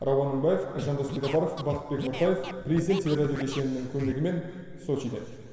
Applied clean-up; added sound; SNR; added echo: none; Scratching (performance technique); 12 dB; reverberation time 2.2 s.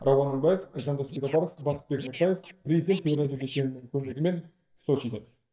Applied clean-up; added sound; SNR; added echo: neural mask model DeepFilterNet 3.